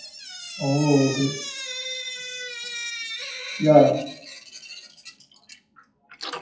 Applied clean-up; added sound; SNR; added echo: classical method WPE with log-MMSE.